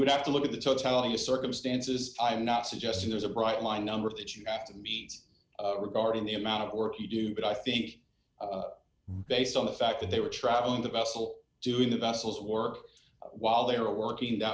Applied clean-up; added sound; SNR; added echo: none; Breathing; 10 dB; none.